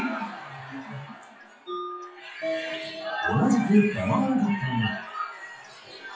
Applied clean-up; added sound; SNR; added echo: classical method WPE with log-MMSE.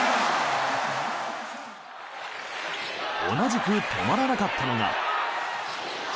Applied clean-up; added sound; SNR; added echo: none; none; none; none.